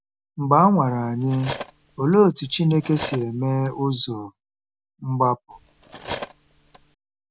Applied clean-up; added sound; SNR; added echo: none; Cutlery, silverware; 14 dB; none.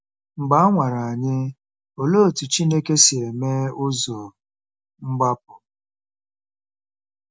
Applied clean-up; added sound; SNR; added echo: none; none; none; none.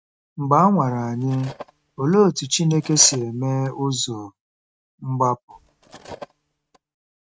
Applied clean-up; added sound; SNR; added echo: neural mask model RNNoise.